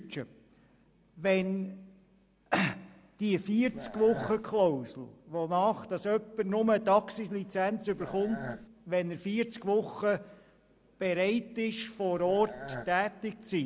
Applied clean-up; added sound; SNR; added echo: none; Burping, eructation; 11 dB; none.